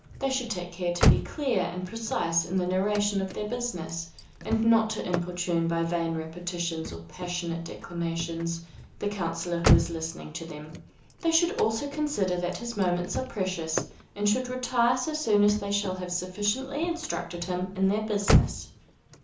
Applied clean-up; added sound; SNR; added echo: none; Slam / Car; 4 dB; reverberation time 0.8 s.